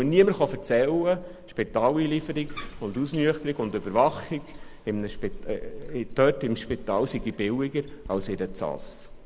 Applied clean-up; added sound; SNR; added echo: none; Bathtub (filling or washing); 13 dB; none.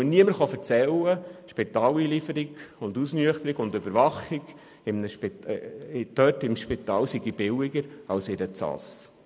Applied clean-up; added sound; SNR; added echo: none; none; none; none.